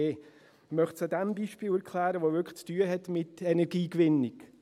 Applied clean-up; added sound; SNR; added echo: none; none; none; none.